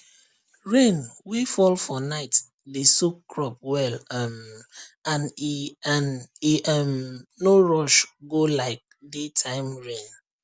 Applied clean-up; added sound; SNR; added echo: none; none; none; none.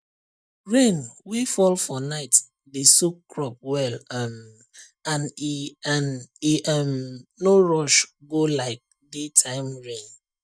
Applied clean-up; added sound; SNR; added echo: neural mask model DeepFilterNet 3.